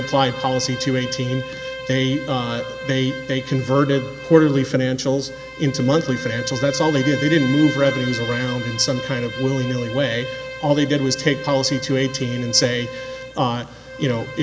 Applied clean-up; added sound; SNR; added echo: none; Bowed string instrument; 11 dB; none.